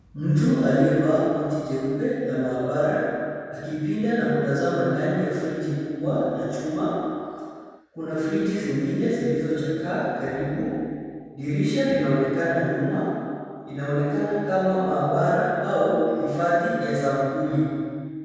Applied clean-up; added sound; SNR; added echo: none; none; none; reverberation time 2.1 s.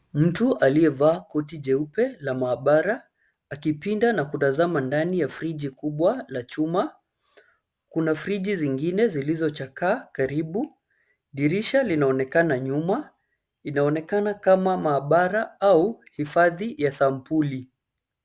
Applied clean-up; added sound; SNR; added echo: none; none; none; none.